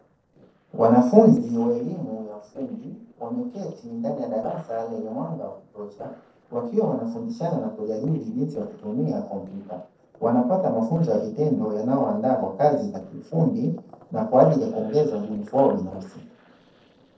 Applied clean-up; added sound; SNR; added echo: neural separator model SepFormer DNS4.